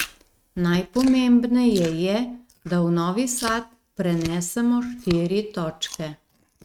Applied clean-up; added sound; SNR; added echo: neural mask model RNNoise.